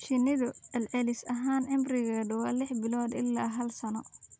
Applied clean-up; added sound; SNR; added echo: none; none; none; none.